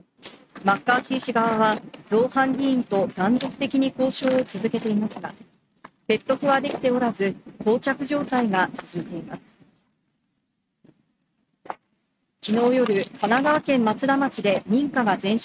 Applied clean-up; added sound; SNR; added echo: neural mask model RNNoise.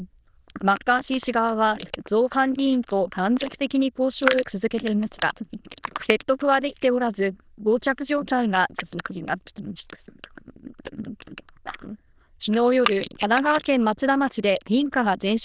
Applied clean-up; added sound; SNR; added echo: neural diffusion model UNIVERSE++.